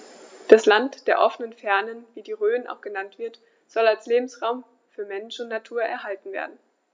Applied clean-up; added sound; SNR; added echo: none; none; none; none.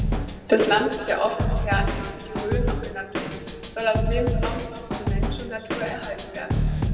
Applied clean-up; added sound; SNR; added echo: none; Drum kit; -1 dB; reverberation time 2.4 s.